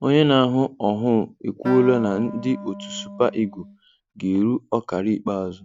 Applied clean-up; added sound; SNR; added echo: none; Wind instrument, woodwind instrument; 14 dB; none.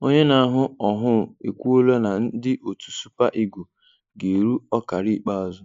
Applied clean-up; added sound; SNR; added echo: neural mask model Resemble Enhance denoiser.